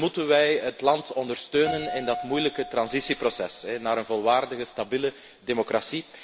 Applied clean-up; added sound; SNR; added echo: none; Piano; 15 dB; none.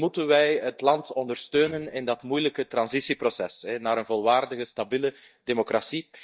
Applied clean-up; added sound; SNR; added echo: neural mask model DeepFilterNet 3.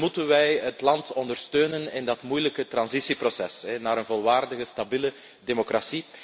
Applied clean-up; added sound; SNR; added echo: none; none; none; none.